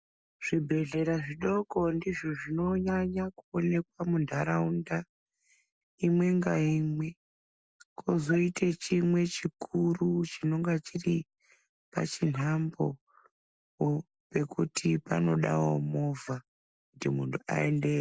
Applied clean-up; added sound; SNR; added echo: none; none; none; none.